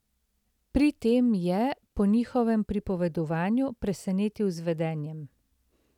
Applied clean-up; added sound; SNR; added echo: none; none; none; none.